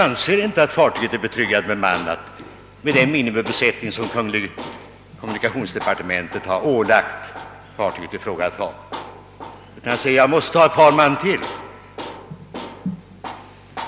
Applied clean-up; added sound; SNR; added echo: none; Tools; 16 dB; none.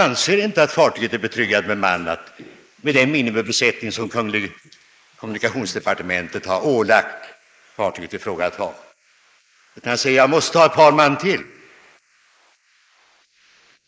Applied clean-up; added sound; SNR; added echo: neural mask model Resemble Enhance denoiser.